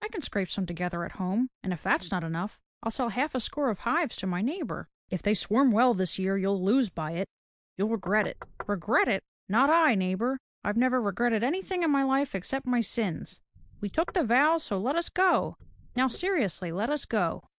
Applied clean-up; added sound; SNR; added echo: neural mask model Resemble Enhance denoiser.